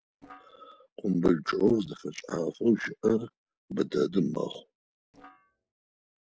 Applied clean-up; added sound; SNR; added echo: neural separator model SepFormer DNS4.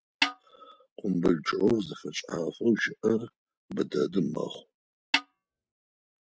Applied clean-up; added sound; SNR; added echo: neural mask model RNNoise.